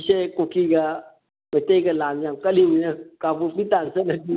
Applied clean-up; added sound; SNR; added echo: none; none; none; none.